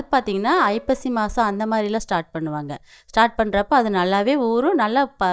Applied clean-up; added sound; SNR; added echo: neural mask model DeepFilterNet 3.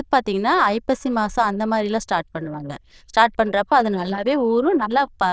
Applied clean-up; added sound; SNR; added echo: neural diffusion model UNIVERSE++.